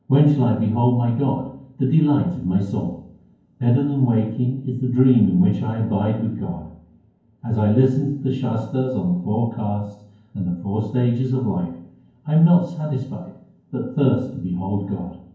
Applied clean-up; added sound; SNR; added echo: none; none; none; reverberation time 0.9 s.